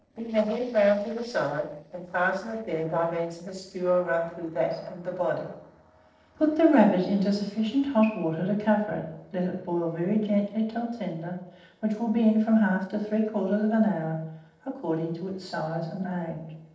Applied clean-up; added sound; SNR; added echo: neural separator model SepFormer DNS4.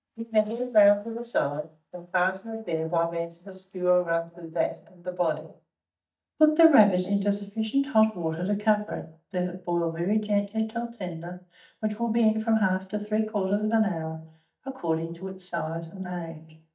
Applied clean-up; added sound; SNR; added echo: neural mask model DeepFilterNet 3.